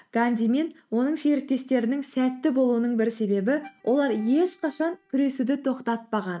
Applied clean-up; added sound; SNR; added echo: neural mask model RNNoise.